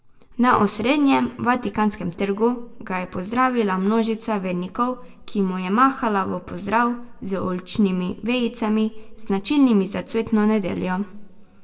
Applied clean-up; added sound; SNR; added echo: none; none; none; reverberation time 0.8 s.